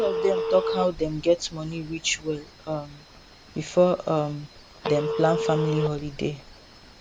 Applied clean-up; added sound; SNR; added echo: none; Telephone; 5 dB; none.